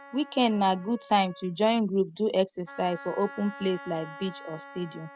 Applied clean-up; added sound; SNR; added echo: none; Wind instrument, woodwind instrument; 18 dB; none.